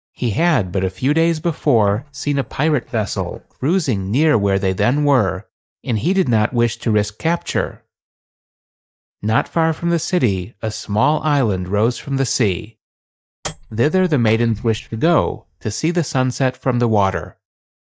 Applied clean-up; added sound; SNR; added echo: neural mask model DeepFilterNet 3.